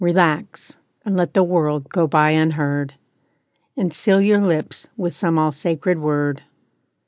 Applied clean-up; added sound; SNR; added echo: none; none; none; none.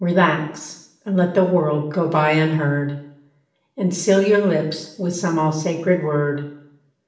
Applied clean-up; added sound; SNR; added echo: none; none; none; reverberation time 0.7 s.